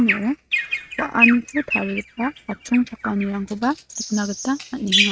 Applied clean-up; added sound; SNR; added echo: neural mask model RNNoise.